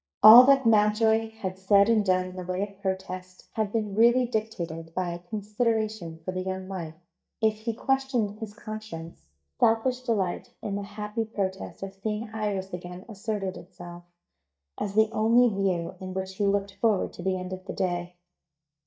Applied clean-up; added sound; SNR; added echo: neural mask model DeepFilterNet 3.